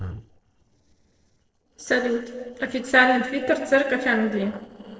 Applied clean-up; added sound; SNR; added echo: neural separator model SepFormer DNS4.